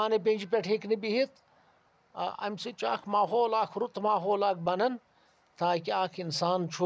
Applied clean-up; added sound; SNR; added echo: none; none; none; none.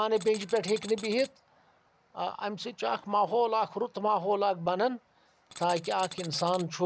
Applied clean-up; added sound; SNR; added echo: none; Tools; 14 dB; none.